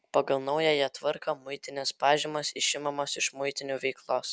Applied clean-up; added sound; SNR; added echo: none; none; none; none.